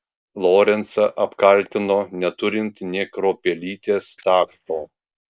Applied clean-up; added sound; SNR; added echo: neural mask model Resemble Enhance denoiser.